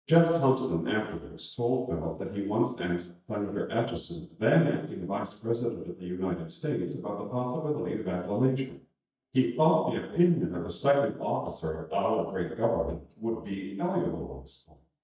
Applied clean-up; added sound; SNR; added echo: neural mask model DeepFilterNet 3.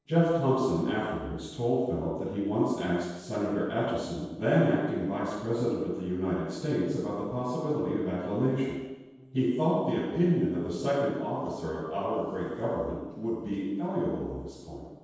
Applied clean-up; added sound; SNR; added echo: neural separator model SepFormer DNS4.